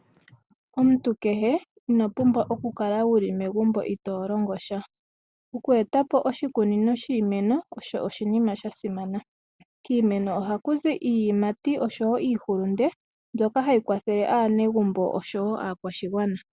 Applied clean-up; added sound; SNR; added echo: none; none; none; none.